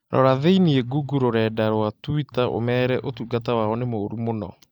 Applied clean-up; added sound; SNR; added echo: neural mask model DeepFilterNet 3.